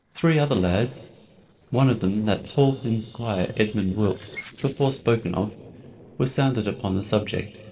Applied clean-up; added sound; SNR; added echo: neural separator model SepFormer DNS4.